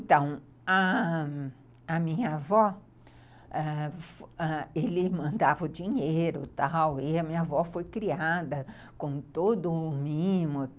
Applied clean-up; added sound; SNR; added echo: none; none; none; none.